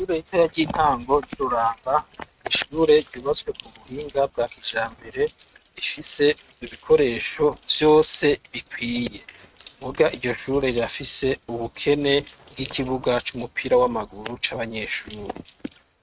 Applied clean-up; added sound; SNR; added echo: neural mask model RNNoise.